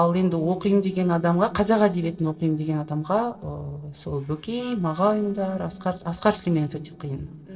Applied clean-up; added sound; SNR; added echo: neural separator model SepFormer DNS4.